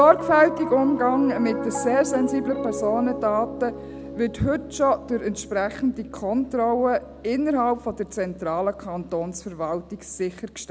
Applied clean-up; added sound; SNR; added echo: none; Piano; 10 dB; none.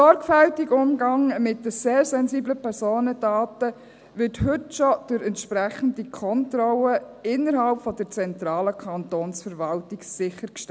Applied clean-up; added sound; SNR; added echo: none; none; none; none.